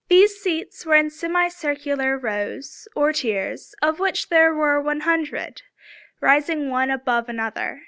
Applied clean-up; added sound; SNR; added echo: none; none; none; none.